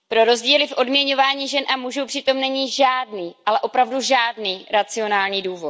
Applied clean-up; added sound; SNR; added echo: none; none; none; none.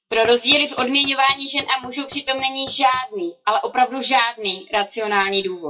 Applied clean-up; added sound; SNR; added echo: classical method WPE with log-MMSE.